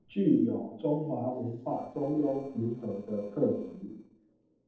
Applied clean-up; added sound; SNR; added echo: neural separator model SepFormer DNS4.